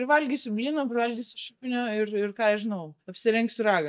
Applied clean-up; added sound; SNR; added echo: neural mask model DeepFilterNet 3.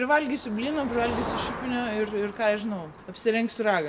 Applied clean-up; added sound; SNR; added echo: none; Motor vehicle (road); 10 dB; reverberation time 0.5 s.